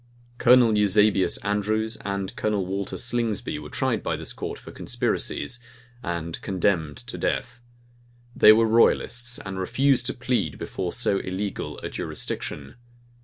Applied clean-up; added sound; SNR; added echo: none; none; none; none.